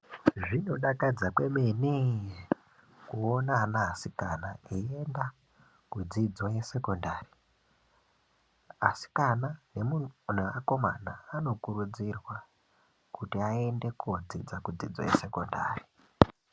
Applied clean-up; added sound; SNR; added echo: none; none; none; none.